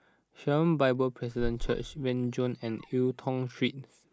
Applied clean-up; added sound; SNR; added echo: neural mask model Resemble Enhance denoiser.